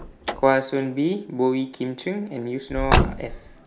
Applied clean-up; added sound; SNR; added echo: none; Car; 2 dB; none.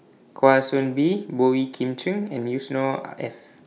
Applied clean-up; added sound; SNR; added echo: none; none; none; none.